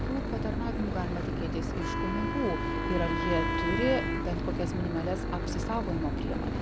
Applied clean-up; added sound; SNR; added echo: none; Engine / Boat, Water vehicle + Wind instrument, woodwind instrument; -3 dB; none.